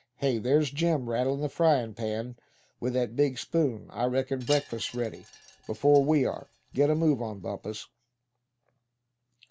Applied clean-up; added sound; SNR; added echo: none; Wind chime; 18 dB; none.